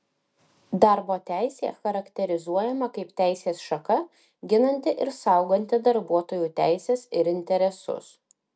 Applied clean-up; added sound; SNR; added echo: none; none; none; none.